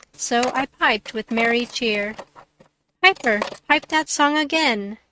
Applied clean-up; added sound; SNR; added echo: neural mask model RNNoise.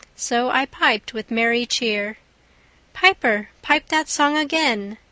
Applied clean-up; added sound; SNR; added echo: none; none; none; none.